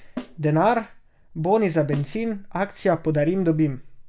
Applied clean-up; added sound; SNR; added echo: none; Snare drum; 19 dB; none.